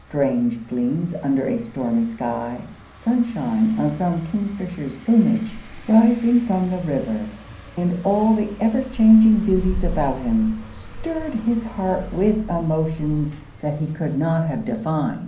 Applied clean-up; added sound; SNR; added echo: none; Car passing by; 13 dB; reverberation time 0.6 s.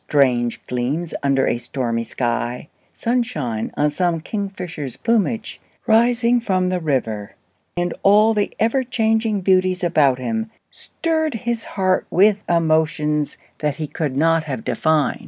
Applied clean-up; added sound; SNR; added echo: none; none; none; none.